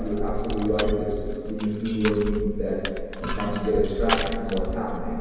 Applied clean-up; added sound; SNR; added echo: none; Crushing; 3 dB; reverberation time 2.2 s.